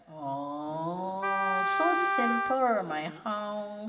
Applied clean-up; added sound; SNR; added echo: none; Wind instrument, woodwind instrument; -1 dB; reverberation time 0.8 s.